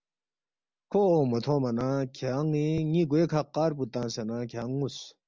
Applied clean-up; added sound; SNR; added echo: none; none; none; none.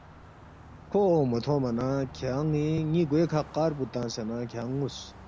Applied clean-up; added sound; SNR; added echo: none; Car passing by; 18 dB; none.